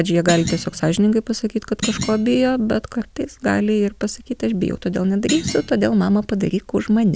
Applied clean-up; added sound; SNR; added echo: none; Thump, thud; 10 dB; none.